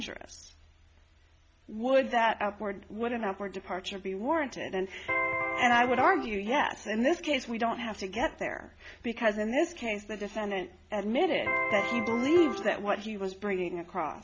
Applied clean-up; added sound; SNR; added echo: none; Electric guitar; 1 dB; none.